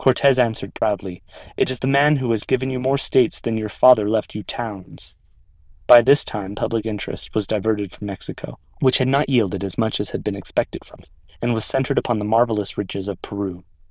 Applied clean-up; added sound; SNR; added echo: neural diffusion model UNIVERSE++.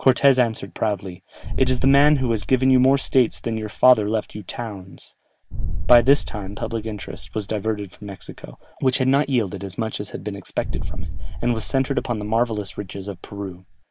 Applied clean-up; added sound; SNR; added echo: none; Boom; 3 dB; none.